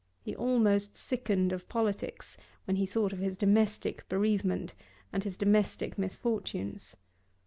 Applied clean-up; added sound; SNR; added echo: none; none; none; none.